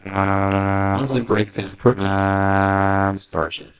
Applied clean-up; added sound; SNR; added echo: neural separator model SepFormer WHAMR!.